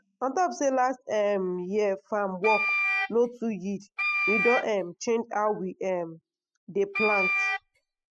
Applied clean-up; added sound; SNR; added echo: classical method spectral subtraction.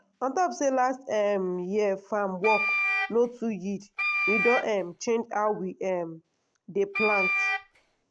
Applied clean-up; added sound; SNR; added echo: none; Wind instrument, woodwind instrument; 1 dB; none.